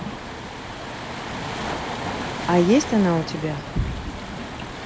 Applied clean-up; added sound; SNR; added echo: none; Waves, surf; 5 dB; none.